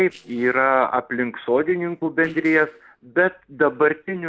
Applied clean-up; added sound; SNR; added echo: neural separator model SepFormer DNS4.